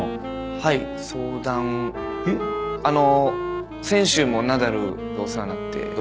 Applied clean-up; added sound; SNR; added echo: none; Wind instrument, woodwind instrument; 7 dB; none.